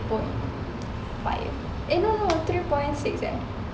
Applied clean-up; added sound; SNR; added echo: none; none; none; none.